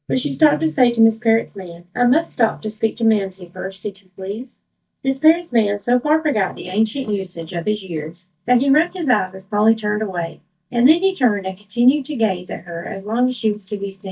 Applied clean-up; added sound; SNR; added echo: neural mask model DeepFilterNet 3.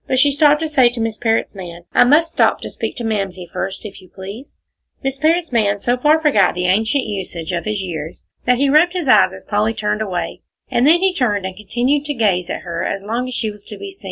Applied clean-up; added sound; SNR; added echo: none; none; none; none.